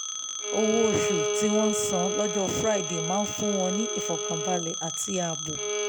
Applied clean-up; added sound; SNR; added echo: none; Telephone + Bowed string instrument; 0 dB; none.